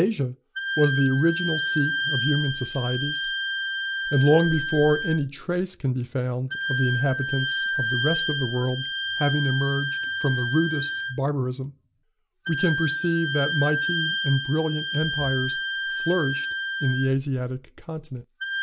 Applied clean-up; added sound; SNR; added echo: none; Wind instrument, woodwind instrument; 3 dB; none.